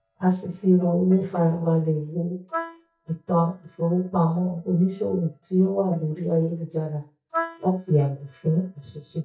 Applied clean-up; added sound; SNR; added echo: neural mask model DeepFilterNet 3.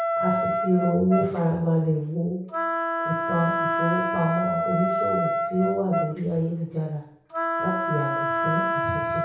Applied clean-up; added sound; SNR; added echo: none; Wind instrument, woodwind instrument; 0 dB; reverberation time 0.6 s.